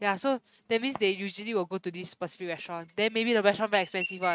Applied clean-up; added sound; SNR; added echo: neural mask model RNNoise.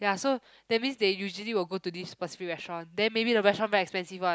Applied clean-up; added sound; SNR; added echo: none; none; none; none.